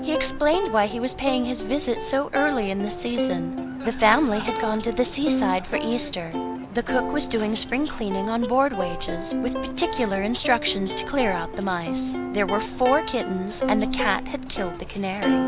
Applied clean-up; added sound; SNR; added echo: none; Plucked string instrument; 4 dB; none.